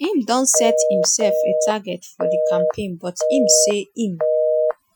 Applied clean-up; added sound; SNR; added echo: classical method Wiener filter.